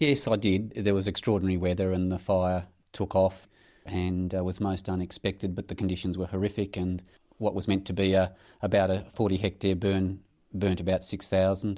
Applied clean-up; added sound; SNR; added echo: none; none; none; none.